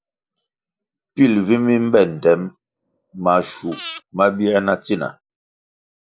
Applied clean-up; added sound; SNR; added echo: neural mask model Resemble Enhance denoiser.